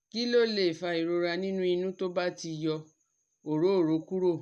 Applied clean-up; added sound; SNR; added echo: none; none; none; none.